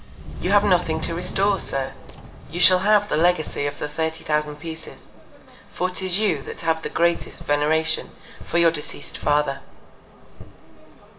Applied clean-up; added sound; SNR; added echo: none; Subway, metro, underground; 14 dB; reverberation time 0.5 s.